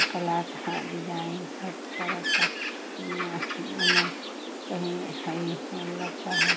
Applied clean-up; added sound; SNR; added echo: none; Bird; -4 dB; none.